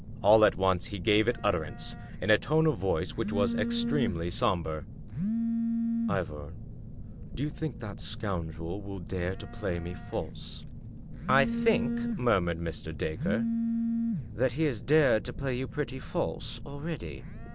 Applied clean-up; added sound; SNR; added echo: none; Telephone; 4 dB; none.